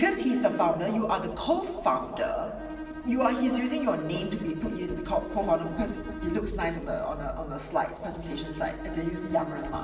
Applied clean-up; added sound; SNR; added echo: none; Bowed string instrument; 12 dB; reverberation time 2.3 s.